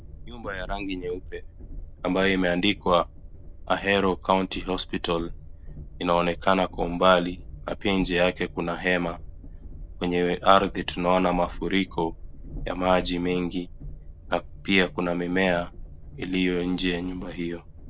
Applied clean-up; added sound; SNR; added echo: none; Train; 13 dB; none.